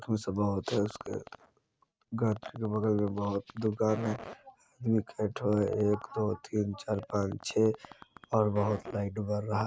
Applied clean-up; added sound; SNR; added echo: neural mask model RNNoise.